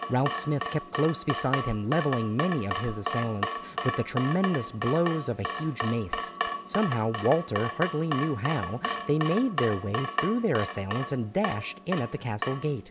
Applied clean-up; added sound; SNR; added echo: none; Drip / Water tap, faucet; 5 dB; none.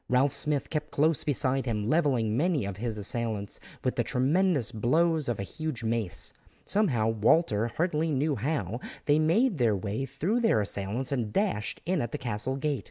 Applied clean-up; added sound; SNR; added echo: none; none; none; none.